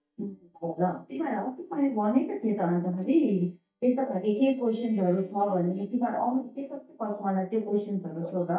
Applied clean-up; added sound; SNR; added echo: neural mask model DeepFilterNet 3.